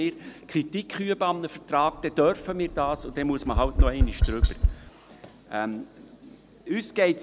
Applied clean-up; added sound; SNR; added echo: none; Tap; -2 dB; none.